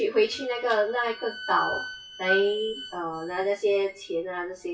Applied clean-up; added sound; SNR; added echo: classical method WPE with log-MMSE.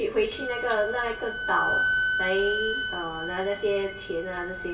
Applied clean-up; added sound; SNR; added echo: none; Wind instrument, woodwind instrument; 2 dB; reverberation time 2.9 s.